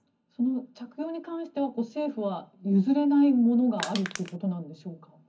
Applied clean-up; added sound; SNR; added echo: none; Crushing; 9 dB; reverberation time 0.4 s.